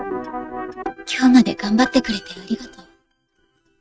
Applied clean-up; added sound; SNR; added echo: neural mask model RNNoise.